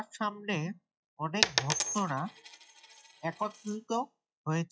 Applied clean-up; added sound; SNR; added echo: classical method log-MMSE.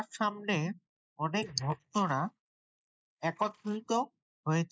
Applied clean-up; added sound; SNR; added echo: neural mask model Resemble Enhance denoiser.